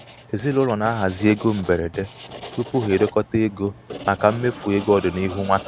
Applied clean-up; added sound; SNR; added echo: none; Writing; 15 dB; none.